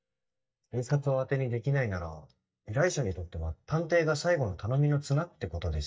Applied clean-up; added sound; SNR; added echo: neural mask model DeepFilterNet 3.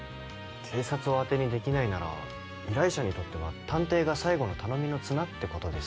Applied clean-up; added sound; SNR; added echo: none; none; none; none.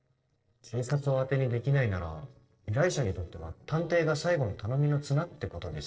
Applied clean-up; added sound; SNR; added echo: neural separator model SepFormer DNS4.